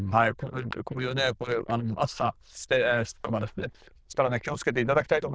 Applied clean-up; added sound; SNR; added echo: neural diffusion model UNIVERSE++.